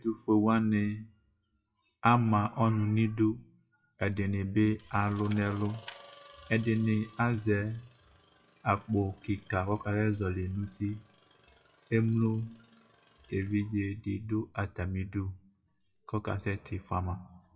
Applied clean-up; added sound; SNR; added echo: classical method WPE with log-MMSE.